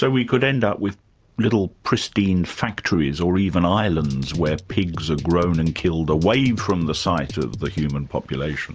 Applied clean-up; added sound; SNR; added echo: none; Drum kit; 13 dB; none.